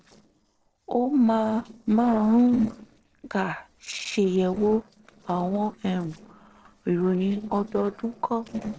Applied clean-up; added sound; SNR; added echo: neural separator model SepFormer DNS4.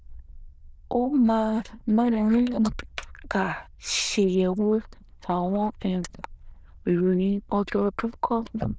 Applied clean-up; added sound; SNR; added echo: neural diffusion model UNIVERSE++.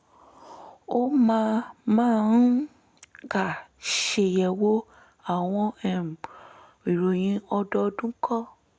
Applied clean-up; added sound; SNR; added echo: none; none; none; none.